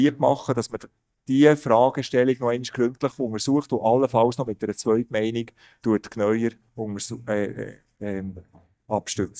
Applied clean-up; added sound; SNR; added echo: neural mask model DeepFilterNet 3.